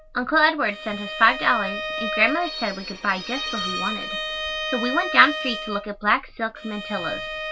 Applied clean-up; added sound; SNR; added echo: none; Bowed string instrument; 6 dB; none.